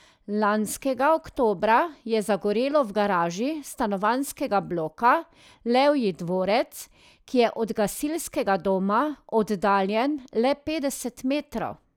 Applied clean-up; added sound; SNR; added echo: none; none; none; none.